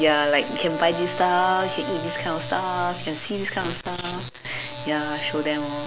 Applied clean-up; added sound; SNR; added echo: none; Brass instrument; 11 dB; none.